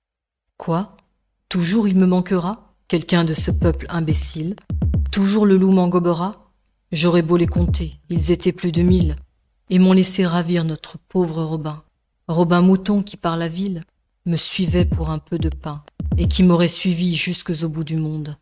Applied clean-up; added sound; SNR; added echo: neural mask model RNNoise.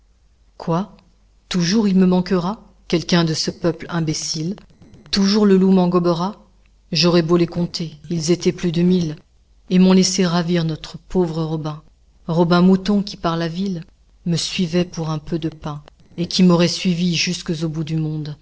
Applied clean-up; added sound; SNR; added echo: neural separator model SepFormer DNS4.